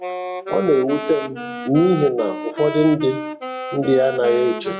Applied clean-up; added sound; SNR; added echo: classical method log-MMSE.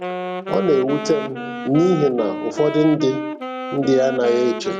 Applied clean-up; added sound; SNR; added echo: none; Wind instrument, woodwind instrument; 8 dB; none.